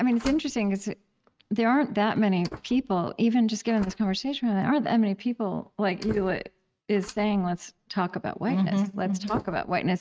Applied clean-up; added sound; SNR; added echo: neural mask model RNNoise.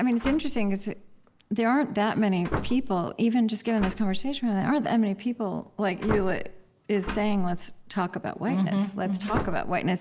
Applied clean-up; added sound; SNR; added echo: none; Slam; 8 dB; none.